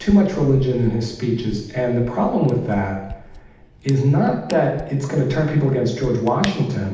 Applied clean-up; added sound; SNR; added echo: none; Hands; 18 dB; reverberation time 0.8 s.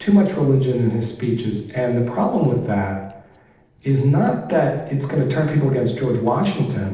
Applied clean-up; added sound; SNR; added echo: neural separator model SepFormer DNS4.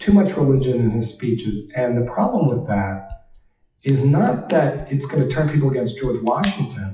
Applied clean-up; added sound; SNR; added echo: classical method WPE with log-MMSE.